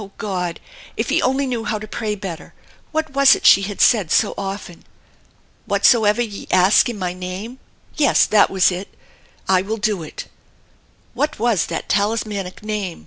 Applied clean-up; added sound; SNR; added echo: none; none; none; none.